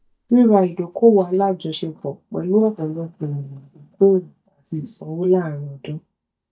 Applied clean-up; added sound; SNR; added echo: neural mask model DeepFilterNet 3.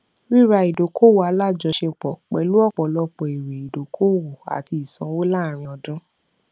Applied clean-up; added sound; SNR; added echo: none; none; none; none.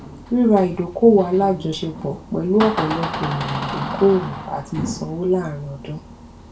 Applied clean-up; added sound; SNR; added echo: none; Door; 9 dB; reverberation time 0.2 s.